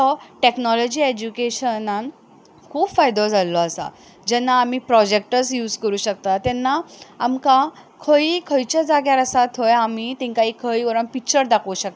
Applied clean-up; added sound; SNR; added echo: none; none; none; none.